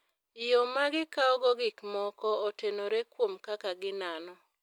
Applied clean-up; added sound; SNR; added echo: none; none; none; none.